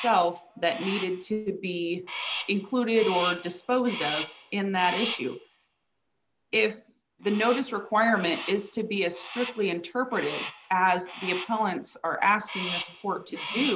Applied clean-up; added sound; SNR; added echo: none; Crow; 11 dB; none.